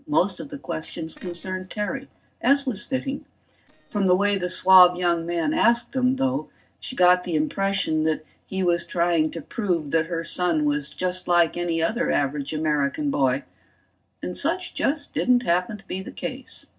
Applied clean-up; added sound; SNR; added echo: neural separator model SepFormer DNS4.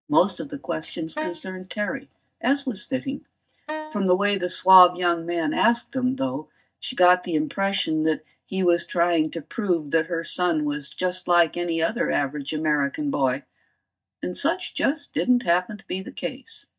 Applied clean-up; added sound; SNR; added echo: neural mask model DeepFilterNet 3.